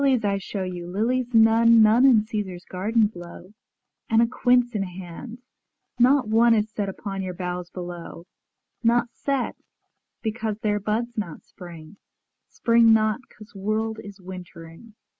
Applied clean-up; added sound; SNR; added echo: none; none; none; none.